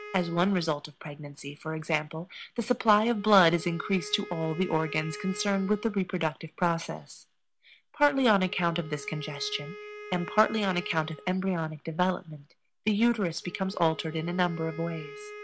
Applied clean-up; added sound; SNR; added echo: none; Wind instrument, woodwind instrument; 17 dB; none.